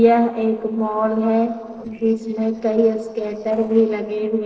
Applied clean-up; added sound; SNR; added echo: neural separator model SepFormer DNS4.